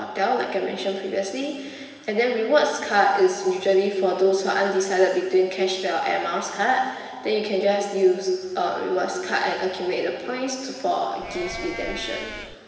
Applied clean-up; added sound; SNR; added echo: none; Livestock, farm animals, working animals; 11 dB; reverberation time 1.6 s.